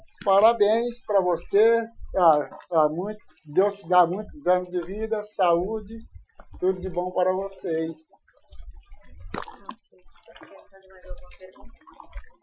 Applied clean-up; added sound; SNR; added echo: classical method Wiener filter.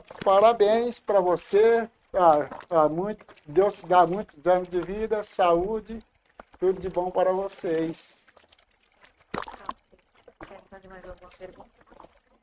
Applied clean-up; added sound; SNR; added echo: neural mask model RNNoise.